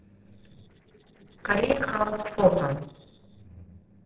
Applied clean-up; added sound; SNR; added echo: neural separator model SepFormer DNS4.